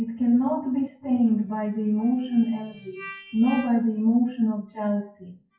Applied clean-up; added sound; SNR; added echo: classical method WPE with log-MMSE.